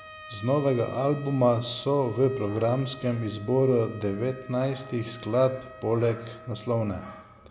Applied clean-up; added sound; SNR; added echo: none; Trumpet; 20 dB; none.